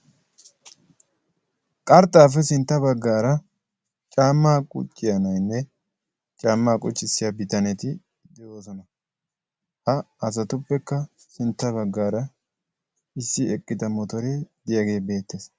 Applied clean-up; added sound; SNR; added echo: none; none; none; none.